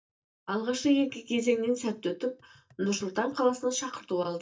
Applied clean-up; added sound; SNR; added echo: neural mask model DeepFilterNet 3.